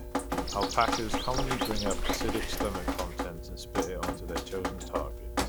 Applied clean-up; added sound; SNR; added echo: none; Drip + Bird; -3 dB; none.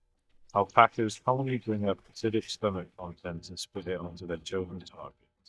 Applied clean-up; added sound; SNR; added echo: neural mask model DeepFilterNet 3.